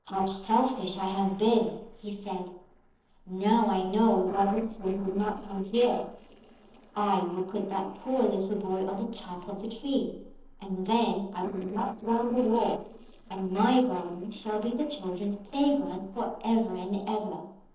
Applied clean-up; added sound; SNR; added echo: neural separator model SepFormer DNS4.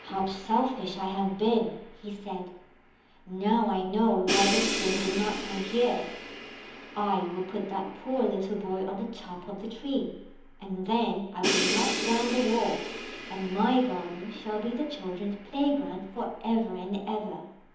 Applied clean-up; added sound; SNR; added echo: none; Crash cymbal; 7 dB; reverberation time 1.3 s.